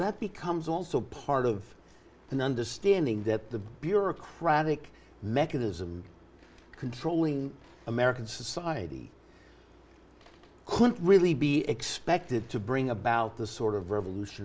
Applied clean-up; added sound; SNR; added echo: none; none; none; none.